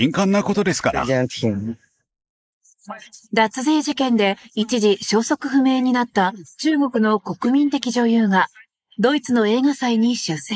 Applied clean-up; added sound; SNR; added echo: neural mask model Resemble Enhance denoiser.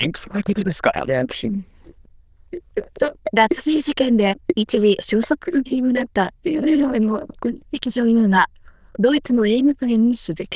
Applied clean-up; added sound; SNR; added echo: neural diffusion model UNIVERSE++.